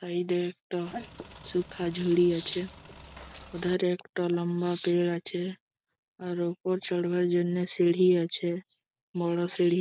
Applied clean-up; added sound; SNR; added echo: none; Bathtub (filling or washing); 11 dB; none.